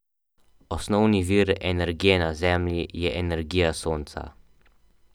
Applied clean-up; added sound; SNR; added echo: none; none; none; none.